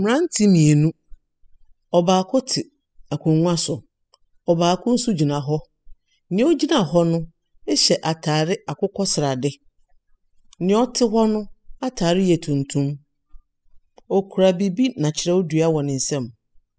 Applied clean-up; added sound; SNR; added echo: classical method spectral subtraction.